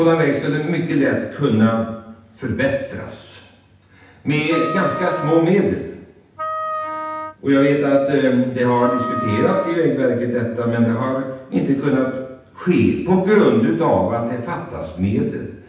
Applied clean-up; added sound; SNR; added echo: none; Wind instrument, woodwind instrument; 9 dB; reverberation time 0.9 s.